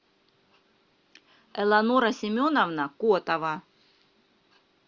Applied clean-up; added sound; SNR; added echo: none; none; none; none.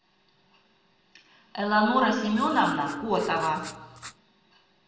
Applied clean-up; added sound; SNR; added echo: none; Writing; 18 dB; reverberation time 0.9 s.